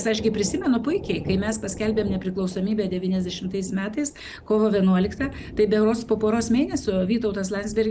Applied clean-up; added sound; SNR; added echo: none; Thunder; 14 dB; none.